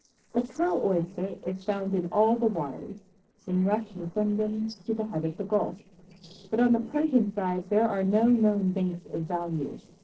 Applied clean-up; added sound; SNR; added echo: neural separator model SepFormer DNS4.